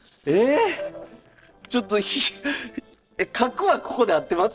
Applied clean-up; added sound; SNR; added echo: neural separator model SepFormer DNS4.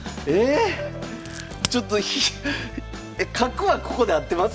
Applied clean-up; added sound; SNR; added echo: none; Crack; 12 dB; none.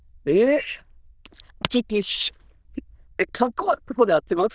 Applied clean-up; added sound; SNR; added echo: neural diffusion model UNIVERSE++.